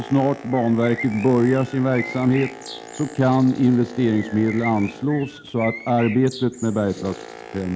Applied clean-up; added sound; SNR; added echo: none; Bird + Boat, Water vehicle; 15 dB; none.